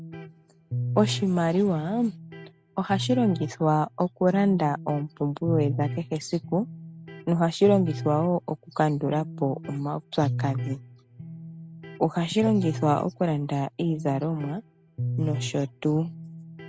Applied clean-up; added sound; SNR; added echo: none; Electric guitar; 9 dB; none.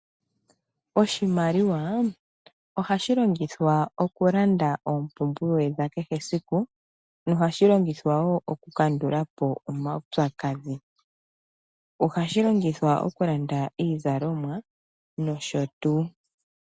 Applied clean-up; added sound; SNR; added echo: none; none; none; none.